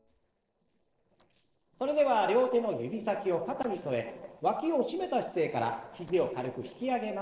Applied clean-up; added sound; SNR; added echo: neural separator model SepFormer DNS4.